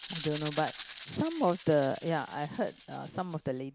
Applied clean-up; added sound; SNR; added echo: none; Rattle (instrument); 4 dB; none.